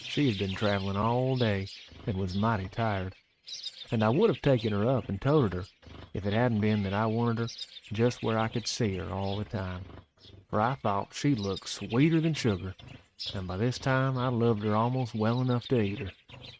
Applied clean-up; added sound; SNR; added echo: neural mask model RNNoise.